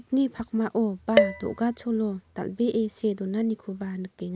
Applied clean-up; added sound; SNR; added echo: none; Dishes, pots, and pans; 2 dB; none.